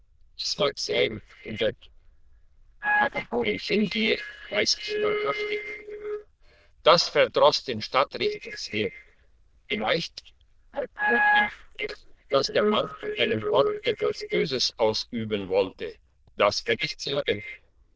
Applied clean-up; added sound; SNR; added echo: neural diffusion model UNIVERSE++.